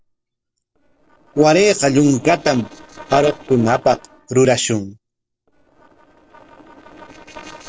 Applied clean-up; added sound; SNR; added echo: neural separator model SepFormer DNS4.